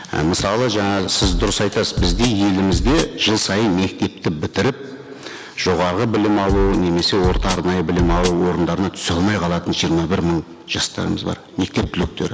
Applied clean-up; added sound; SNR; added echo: none; Drum kit; 4 dB; none.